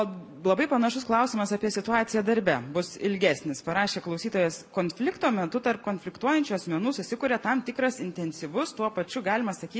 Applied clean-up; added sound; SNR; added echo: none; none; none; none.